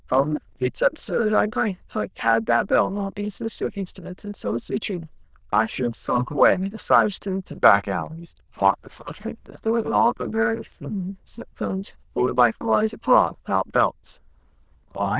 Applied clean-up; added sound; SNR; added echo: neural diffusion model UNIVERSE++.